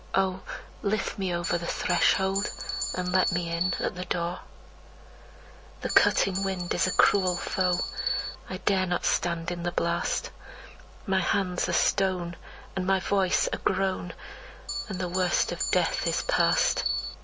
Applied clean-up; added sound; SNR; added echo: none; Bell; 4 dB; none.